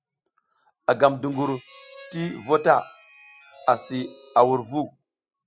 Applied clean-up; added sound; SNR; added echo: classical method spectral subtraction.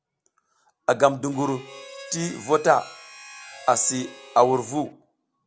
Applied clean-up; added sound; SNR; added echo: none; Harmonica; 18 dB; none.